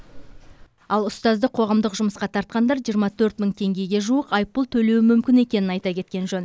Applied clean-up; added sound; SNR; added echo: none; none; none; none.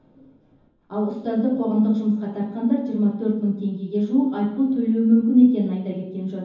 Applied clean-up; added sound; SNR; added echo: none; none; none; reverberation time 0.9 s.